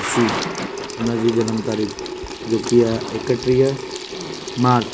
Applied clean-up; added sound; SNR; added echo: none; Sink (filling or washing) / Water tap, faucet + Thunder / Rain; 7 dB; none.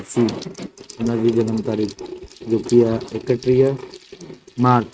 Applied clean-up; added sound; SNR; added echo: neural mask model RNNoise.